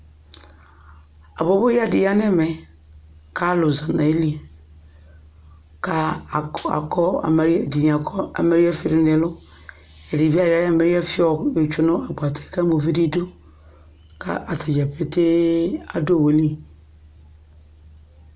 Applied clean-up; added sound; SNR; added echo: none; none; none; none.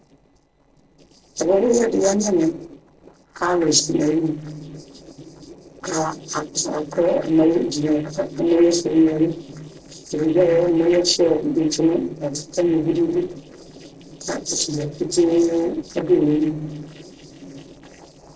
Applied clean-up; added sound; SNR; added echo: neural separator model SepFormer DNS4.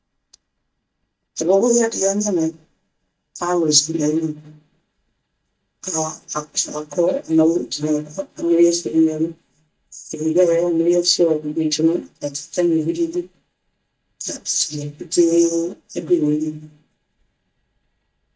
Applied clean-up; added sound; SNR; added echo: neural mask model DeepFilterNet 3.